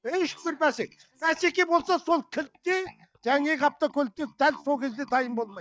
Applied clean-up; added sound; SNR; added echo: neural mask model DeepFilterNet 3.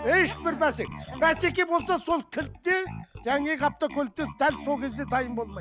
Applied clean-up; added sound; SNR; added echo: none; Bass guitar; 14 dB; none.